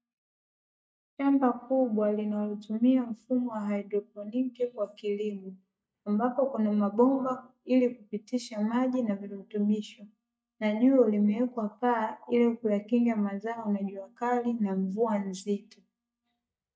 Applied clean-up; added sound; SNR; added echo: neural mask model DeepFilterNet 3.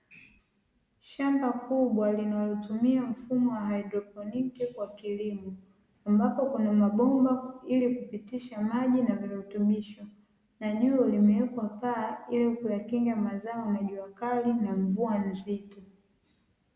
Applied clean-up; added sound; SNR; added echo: none; none; none; none.